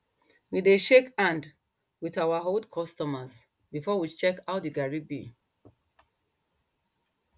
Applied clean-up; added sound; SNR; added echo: none; none; none; none.